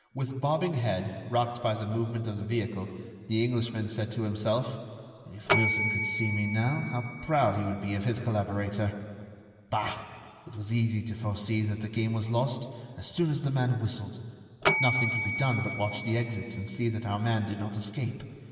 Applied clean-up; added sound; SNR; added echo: none; Bell; 7 dB; reverberation time 2.9 s.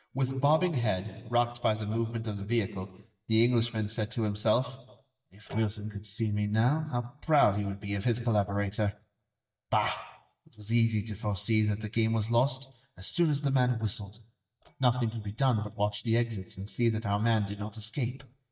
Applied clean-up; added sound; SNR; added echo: neural mask model DeepFilterNet 3.